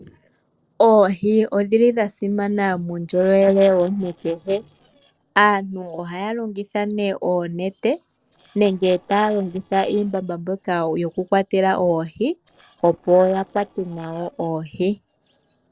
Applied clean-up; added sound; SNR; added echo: neural separator model SepFormer DNS4.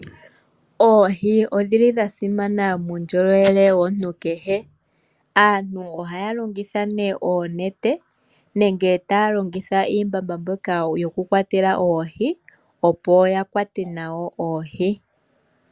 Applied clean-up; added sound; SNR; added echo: none; none; none; none.